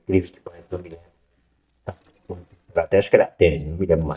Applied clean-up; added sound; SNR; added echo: neural mask model DeepFilterNet 3.